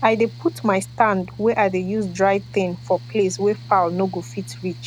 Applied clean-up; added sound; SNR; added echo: none; Mechanical fan; 16 dB; none.